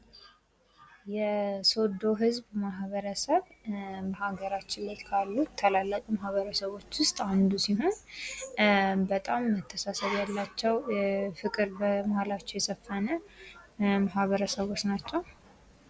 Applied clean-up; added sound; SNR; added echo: none; none; none; none.